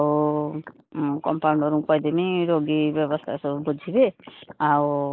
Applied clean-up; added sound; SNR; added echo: neural mask model Resemble Enhance denoiser.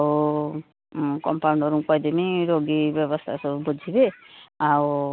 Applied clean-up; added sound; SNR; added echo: none; none; none; none.